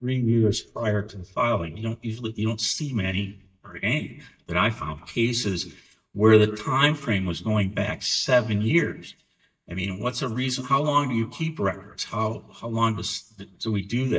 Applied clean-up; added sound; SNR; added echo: neural mask model DeepFilterNet 3.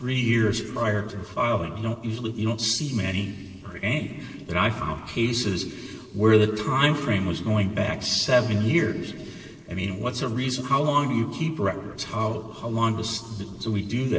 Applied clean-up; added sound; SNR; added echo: neural separator model SepFormer DNS4.